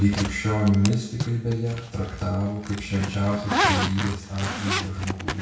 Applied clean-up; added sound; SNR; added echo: none; Zipper (clothing); 5 dB; reverberation time 0.6 s.